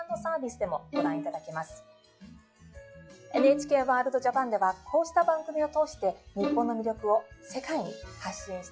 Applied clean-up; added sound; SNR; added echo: classical method log-MMSE.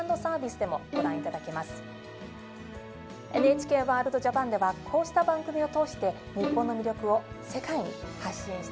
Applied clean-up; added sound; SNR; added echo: none; Bowed string instrument; 9 dB; none.